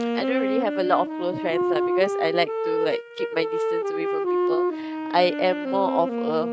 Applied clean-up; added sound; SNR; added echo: neural mask model RNNoise.